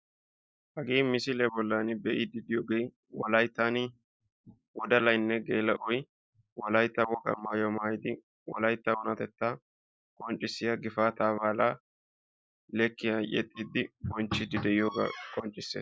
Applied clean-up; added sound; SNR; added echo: none; none; none; none.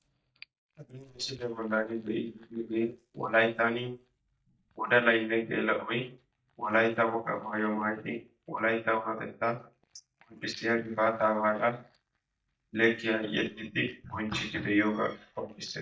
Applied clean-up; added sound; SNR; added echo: neural mask model DeepFilterNet 3.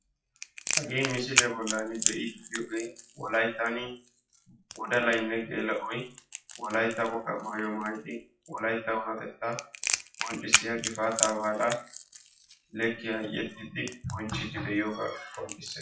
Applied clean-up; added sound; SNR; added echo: classical method WPE with log-MMSE.